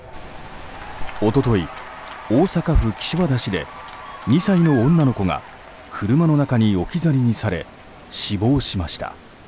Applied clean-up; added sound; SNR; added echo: none; Applause / Cheering; 18 dB; none.